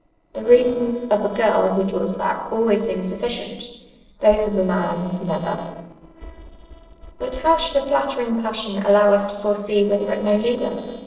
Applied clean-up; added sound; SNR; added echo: neural separator model SepFormer DNS4.